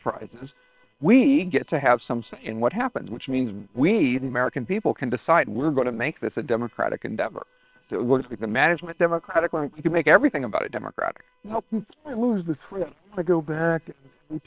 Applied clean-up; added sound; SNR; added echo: neural separator model SepFormer WHAM!.